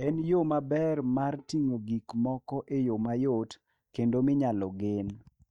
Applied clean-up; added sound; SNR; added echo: neural mask model DeepFilterNet 3.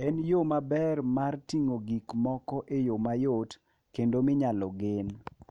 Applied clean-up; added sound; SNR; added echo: none; none; none; none.